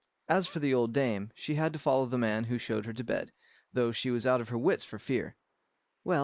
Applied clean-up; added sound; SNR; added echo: neural mask model Resemble Enhance denoiser.